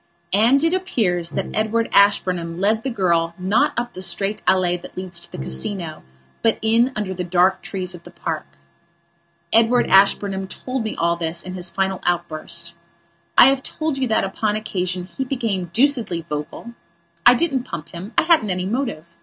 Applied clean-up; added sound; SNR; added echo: none; Bowed string instrument; 17 dB; none.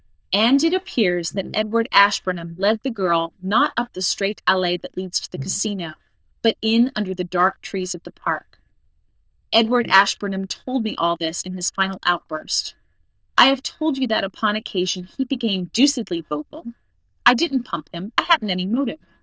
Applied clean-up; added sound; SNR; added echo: neural diffusion model UNIVERSE++.